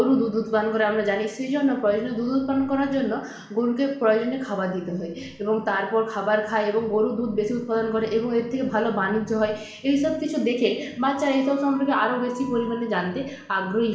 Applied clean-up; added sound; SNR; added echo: none; Wind instrument, woodwind instrument; 18 dB; reverberation time 0.7 s.